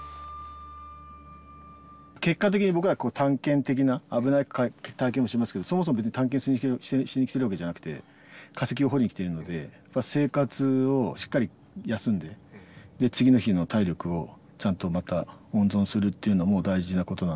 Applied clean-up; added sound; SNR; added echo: none; none; none; none.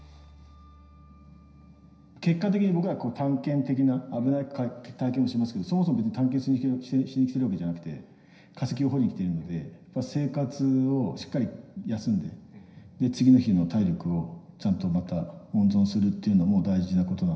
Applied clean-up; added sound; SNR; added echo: none; none; none; reverberation time 0.9 s.